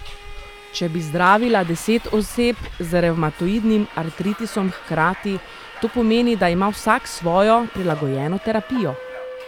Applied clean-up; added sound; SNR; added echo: none; Subway, metro, underground; 15 dB; none.